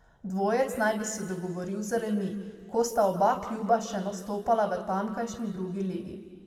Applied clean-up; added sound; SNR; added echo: none; none; none; reverberation time 1.5 s.